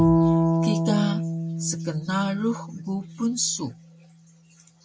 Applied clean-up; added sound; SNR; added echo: none; Bowed string instrument; -3 dB; none.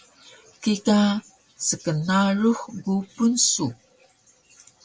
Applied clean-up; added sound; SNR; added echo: none; none; none; none.